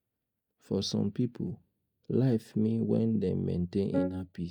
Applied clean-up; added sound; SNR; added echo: neural mask model DeepFilterNet 3.